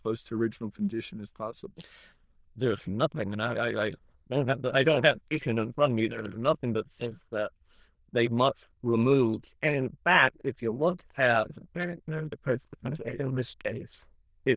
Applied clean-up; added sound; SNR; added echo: neural diffusion model UNIVERSE++.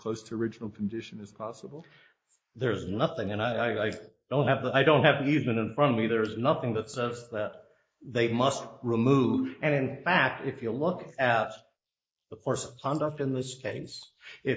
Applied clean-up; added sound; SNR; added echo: neural mask model Resemble Enhance denoiser.